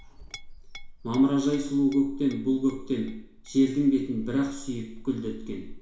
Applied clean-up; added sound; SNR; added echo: none; Chink, clink; 15 dB; reverberation time 0.7 s.